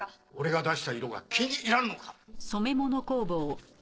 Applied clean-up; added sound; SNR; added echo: neural separator model SepFormer DNS4.